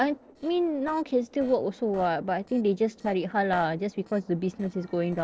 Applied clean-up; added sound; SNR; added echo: neural separator model SepFormer DNS4.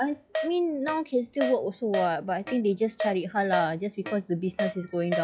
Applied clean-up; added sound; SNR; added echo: classical method log-MMSE.